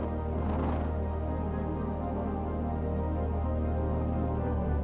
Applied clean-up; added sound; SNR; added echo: none; Thunder; 14 dB; none.